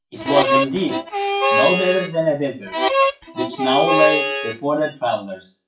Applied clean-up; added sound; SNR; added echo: classical method WPE with log-MMSE.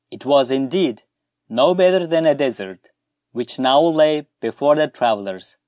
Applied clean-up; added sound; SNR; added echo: none; none; none; none.